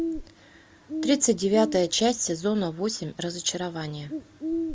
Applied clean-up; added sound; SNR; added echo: none; Bird; 8 dB; none.